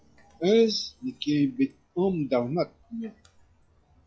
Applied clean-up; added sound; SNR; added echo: classical method log-MMSE.